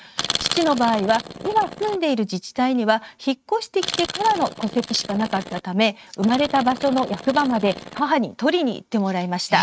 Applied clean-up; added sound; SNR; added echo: neural mask model RNNoise.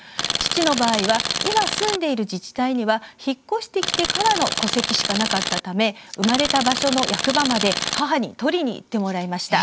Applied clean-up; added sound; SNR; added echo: none; Tools; 1 dB; none.